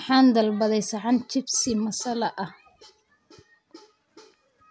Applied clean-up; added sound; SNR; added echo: none; none; none; none.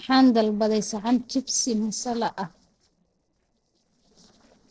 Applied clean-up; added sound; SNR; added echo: neural separator model SepFormer DNS4.